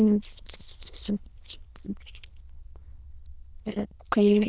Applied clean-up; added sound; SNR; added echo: neural diffusion model UNIVERSE++.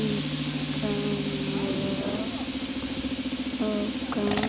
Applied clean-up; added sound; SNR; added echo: none; Tools; -3 dB; none.